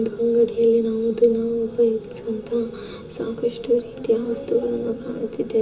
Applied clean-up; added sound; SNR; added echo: none; none; none; reverberation time 0.2 s.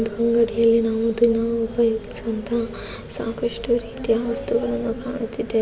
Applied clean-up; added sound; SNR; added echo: none; none; none; none.